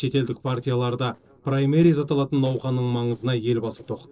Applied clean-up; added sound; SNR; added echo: neural separator model SepFormer DNS4.